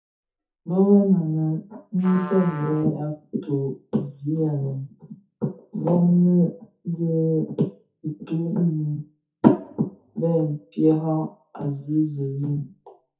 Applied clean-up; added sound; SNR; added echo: classical method WPE with log-MMSE.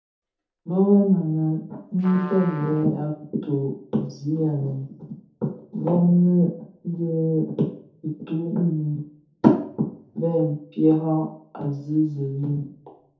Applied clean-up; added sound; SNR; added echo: none; Trumpet; 18 dB; reverberation time 0.5 s.